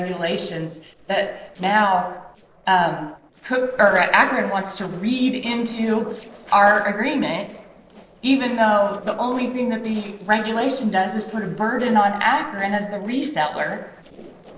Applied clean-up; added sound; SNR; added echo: neural separator model SepFormer DNS4.